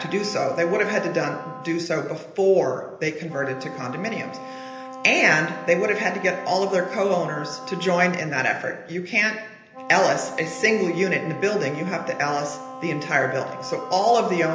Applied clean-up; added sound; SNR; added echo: none; Wind instrument, woodwind instrument; 14 dB; reverberation time 0.8 s.